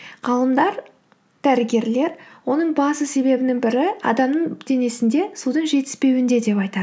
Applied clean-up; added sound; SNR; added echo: none; none; none; none.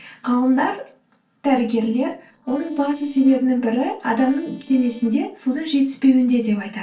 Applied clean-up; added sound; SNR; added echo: neural separator model SepFormer DNS4.